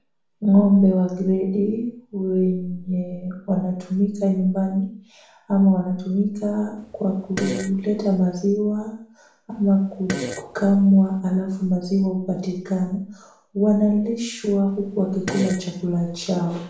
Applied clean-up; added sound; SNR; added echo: none; Fart; 12 dB; reverberation time 0.5 s.